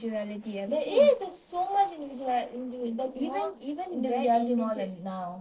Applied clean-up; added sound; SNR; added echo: neural separator model SepFormer DNS4.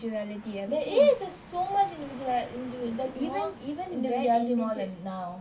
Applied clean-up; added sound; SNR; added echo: none; Fixed-wing aircraft, airplane; 20 dB; reverberation time 0.2 s.